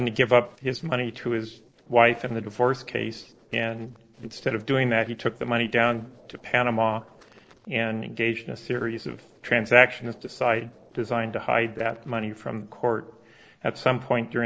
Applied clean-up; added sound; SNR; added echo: neural separator model SepFormer DNS4.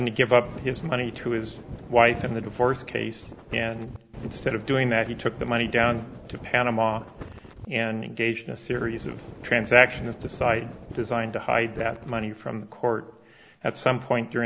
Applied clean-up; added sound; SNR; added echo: none; Wind; 14 dB; none.